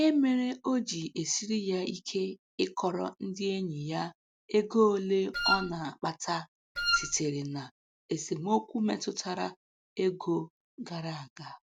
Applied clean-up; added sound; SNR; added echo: none; Wind instrument, woodwind instrument; -1 dB; none.